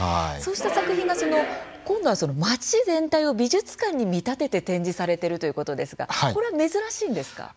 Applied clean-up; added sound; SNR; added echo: none; Subway, metro, underground; 5 dB; none.